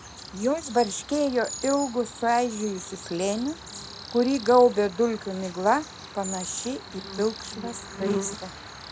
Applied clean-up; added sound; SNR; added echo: none; Cricket; 12 dB; none.